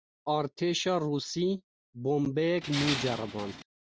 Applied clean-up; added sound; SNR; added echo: none; Tools; 5 dB; none.